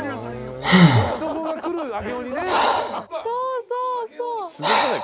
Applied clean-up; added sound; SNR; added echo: none; Breathing; -4 dB; none.